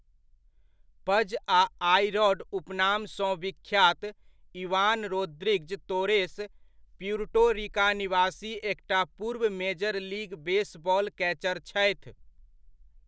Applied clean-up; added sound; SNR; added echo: none; none; none; none.